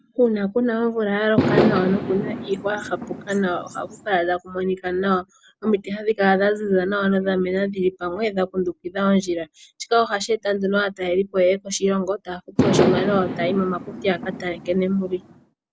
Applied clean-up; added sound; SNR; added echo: none; Fireworks; 2 dB; none.